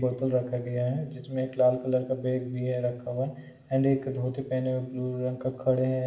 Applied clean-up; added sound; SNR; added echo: none; none; none; reverberation time 0.9 s.